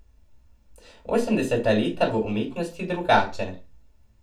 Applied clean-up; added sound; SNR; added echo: none; none; none; reverberation time 0.2 s.